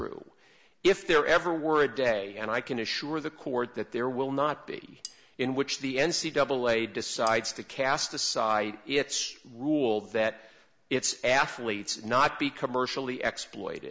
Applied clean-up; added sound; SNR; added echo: none; Cutlery, silverware; 18 dB; none.